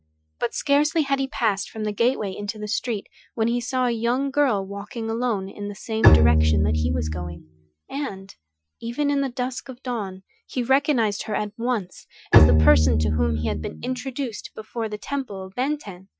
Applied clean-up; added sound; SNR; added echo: classical method Wiener filter.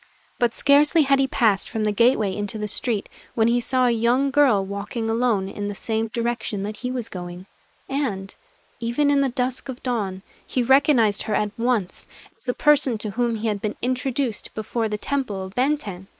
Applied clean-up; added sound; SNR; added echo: neural mask model Resemble Enhance denoiser.